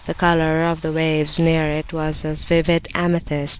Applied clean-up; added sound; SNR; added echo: none; Bus; 17 dB; none.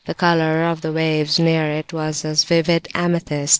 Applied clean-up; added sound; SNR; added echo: neural separator model SepFormer DNS4.